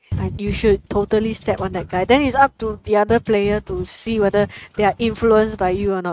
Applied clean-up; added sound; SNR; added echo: neural mask model RNNoise.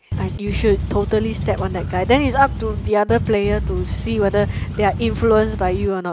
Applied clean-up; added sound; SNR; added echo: none; Boat, Water vehicle; 4 dB; none.